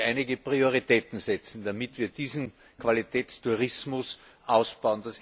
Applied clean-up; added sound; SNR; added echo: none; none; none; none.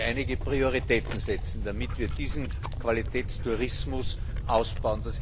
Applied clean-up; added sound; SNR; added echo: none; Dog; 1 dB; none.